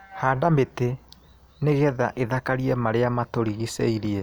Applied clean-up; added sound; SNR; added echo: none; none; none; none.